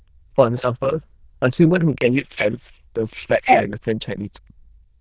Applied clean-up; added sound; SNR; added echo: neural diffusion model UNIVERSE++.